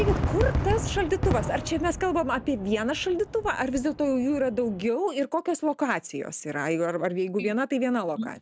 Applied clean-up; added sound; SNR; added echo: none; Fireworks; 6 dB; none.